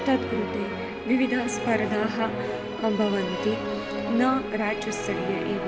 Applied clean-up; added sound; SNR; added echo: none; Musical instrument; 4 dB; reverberation time 1.1 s.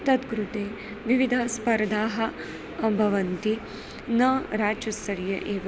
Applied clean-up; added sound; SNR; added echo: none; none; none; none.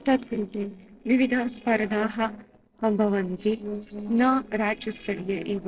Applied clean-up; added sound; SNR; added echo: neural separator model SepFormer DNS4.